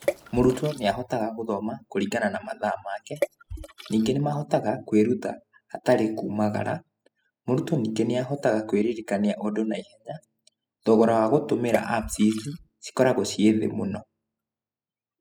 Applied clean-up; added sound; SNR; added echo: classical method spectral subtraction.